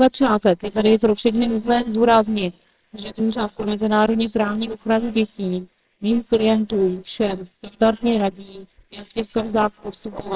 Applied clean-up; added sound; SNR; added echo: neural separator model SepFormer WHAMR!.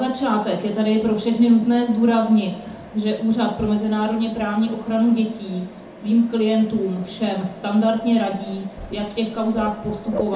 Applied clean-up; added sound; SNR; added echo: none; Mechanisms; 18 dB; reverberation time 0.6 s.